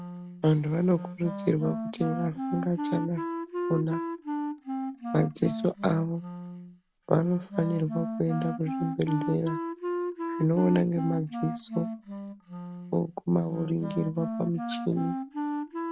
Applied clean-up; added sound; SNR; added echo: none; Wind instrument, woodwind instrument; 5 dB; none.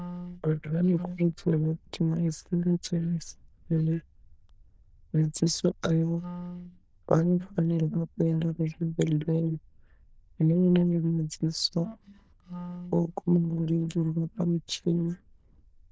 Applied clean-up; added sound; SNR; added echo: neural diffusion model UNIVERSE++.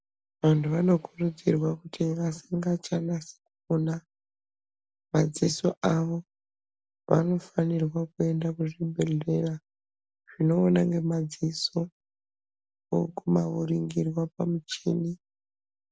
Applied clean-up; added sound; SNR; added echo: none; none; none; none.